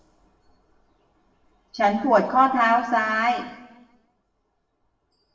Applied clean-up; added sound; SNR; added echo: none; none; none; reverberation time 0.9 s.